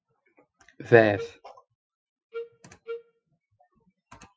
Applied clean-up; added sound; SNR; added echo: classical method Wiener filter.